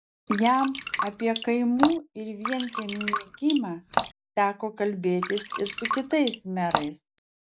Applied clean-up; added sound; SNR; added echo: none; Drip; 4 dB; none.